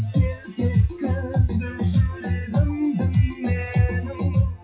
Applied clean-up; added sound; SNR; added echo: classical method WPE with log-MMSE.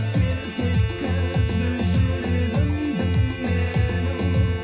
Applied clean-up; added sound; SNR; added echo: none; Bowed string instrument; 14 dB; reverberation time 0.5 s.